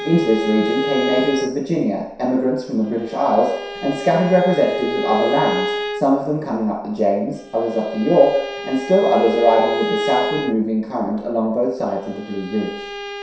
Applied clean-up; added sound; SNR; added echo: none; Bowed string instrument; 8 dB; reverberation time 0.7 s.